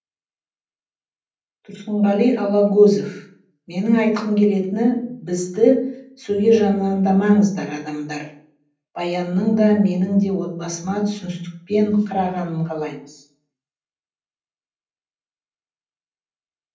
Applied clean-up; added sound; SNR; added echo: none; none; none; reverberation time 0.6 s.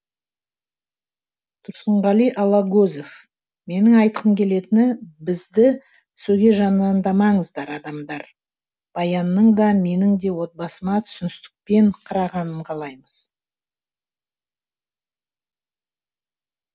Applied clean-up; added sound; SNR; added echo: none; none; none; none.